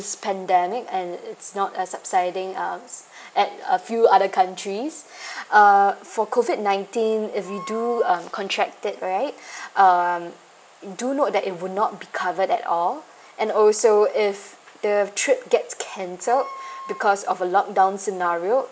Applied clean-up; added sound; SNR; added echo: none; Wind instrument, woodwind instrument; 17 dB; none.